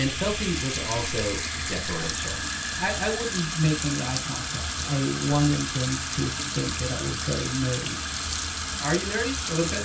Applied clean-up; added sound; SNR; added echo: none; Sink (filling or washing) / Water tap, faucet; 1 dB; reverberation time 0.2 s.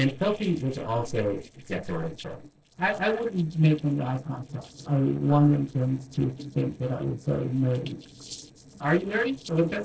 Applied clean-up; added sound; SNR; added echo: neural separator model SepFormer DNS4.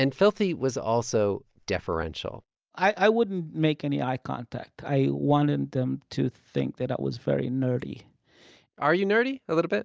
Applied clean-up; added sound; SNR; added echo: none; none; none; none.